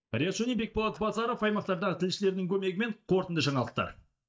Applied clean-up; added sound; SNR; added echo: neural mask model DeepFilterNet 3.